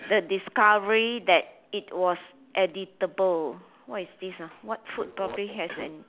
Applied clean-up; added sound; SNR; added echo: none; none; none; none.